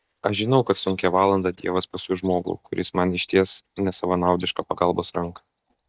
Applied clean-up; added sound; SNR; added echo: neural mask model DeepFilterNet 3.